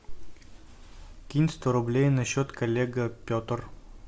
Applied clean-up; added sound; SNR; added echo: none; none; none; none.